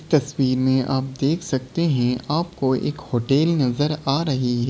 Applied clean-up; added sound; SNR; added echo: none; none; none; none.